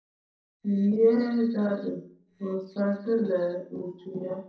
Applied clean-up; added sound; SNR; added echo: neural separator model SepFormer DNS4.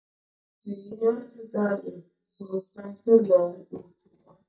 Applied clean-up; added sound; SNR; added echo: neural mask model DeepFilterNet 3.